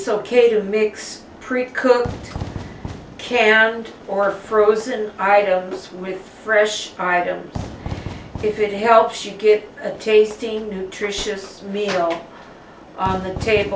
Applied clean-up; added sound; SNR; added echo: none; Fire / Fireworks; 16 dB; none.